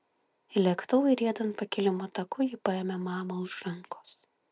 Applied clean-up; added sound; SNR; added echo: none; none; none; none.